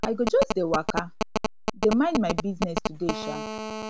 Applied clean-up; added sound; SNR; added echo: none; Telephone; 3 dB; none.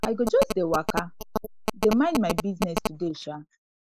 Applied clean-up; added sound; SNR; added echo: neural mask model Resemble Enhance denoiser.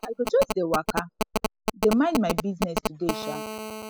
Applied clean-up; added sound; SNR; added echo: classical method spectral subtraction.